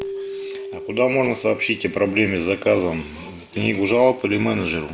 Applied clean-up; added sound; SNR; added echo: none; Keyboard (musical); 15 dB; reverberation time 0.4 s.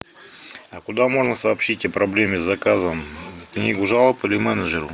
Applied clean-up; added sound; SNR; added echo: none; none; none; none.